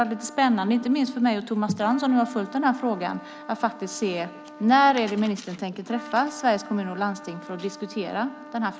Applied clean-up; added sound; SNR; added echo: none; Trumpet; 18 dB; none.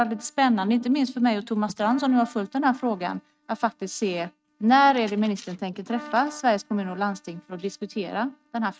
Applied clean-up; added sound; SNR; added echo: neural mask model RNNoise.